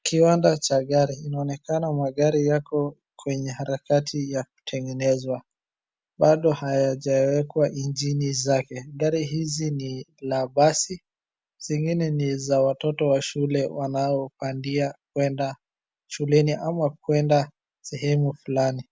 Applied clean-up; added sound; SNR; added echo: none; none; none; none.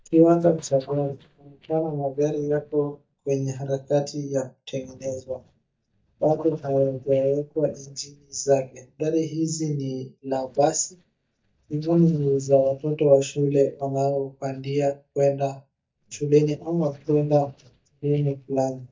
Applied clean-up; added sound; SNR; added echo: neural mask model DeepFilterNet 3.